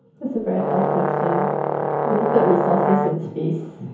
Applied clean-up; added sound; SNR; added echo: none; Brass instrument; 0 dB; reverberation time 1.0 s.